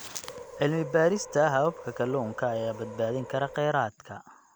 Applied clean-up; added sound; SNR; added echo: none; Subway, metro, underground; 15 dB; none.